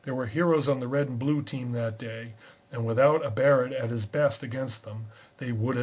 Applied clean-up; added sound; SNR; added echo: none; none; none; none.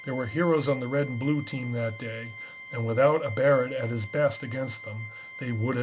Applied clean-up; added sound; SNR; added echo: none; Organ; 14 dB; none.